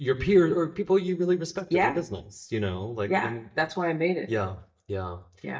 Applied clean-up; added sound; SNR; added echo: neural mask model DeepFilterNet 3.